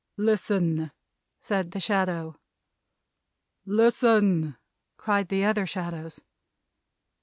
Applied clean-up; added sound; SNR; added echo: none; none; none; none.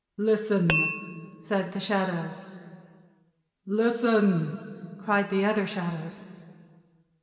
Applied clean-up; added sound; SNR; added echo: none; Glass; -1 dB; reverberation time 2.1 s.